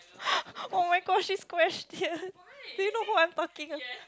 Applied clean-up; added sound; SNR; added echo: none; none; none; none.